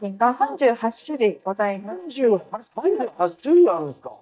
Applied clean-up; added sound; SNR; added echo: neural mask model DeepFilterNet 3.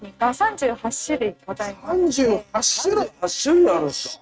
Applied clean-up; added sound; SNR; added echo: neural mask model RNNoise.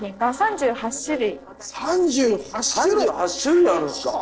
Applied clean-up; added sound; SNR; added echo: neural separator model SepFormer DNS4.